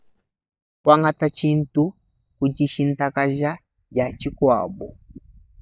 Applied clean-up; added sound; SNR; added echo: neural mask model DeepFilterNet 3.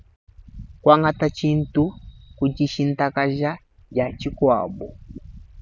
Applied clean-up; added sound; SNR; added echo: none; none; none; none.